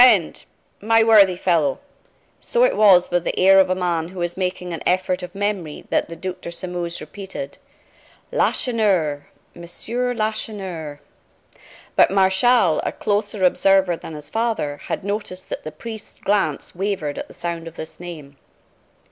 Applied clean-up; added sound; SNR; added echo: none; none; none; none.